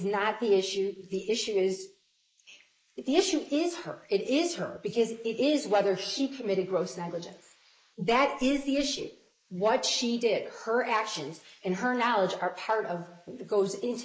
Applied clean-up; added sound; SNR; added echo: neural mask model Resemble Enhance denoiser.